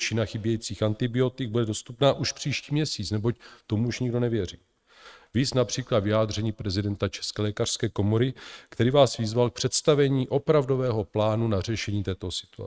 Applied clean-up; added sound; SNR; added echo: neural mask model RNNoise.